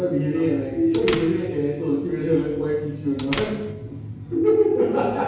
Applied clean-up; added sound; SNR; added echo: none; Door; 15 dB; reverberation time 0.9 s.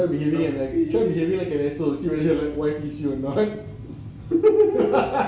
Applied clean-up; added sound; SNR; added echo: none; none; none; none.